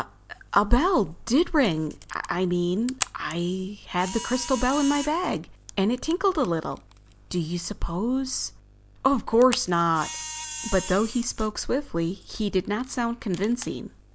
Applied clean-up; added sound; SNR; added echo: none; Camera; 15 dB; none.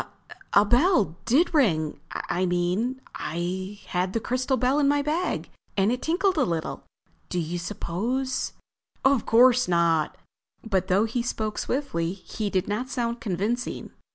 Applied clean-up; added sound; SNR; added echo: none; none; none; none.